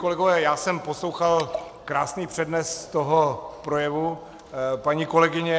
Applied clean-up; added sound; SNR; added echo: none; Liquid; 18 dB; none.